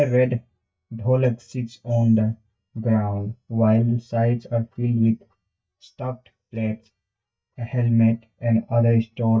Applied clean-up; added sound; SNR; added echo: neural mask model DeepFilterNet 3.